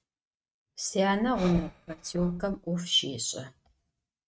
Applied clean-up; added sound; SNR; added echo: neural mask model RNNoise.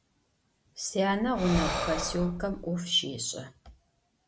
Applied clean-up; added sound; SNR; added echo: none; Breathing; 3 dB; none.